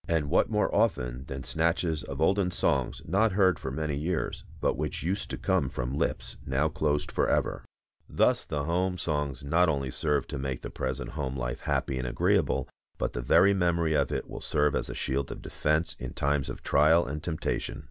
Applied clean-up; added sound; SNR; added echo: none; none; none; none.